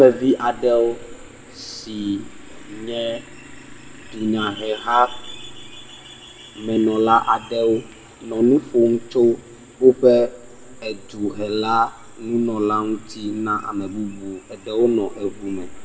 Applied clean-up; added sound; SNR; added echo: none; none; none; reverberation time 1.4 s.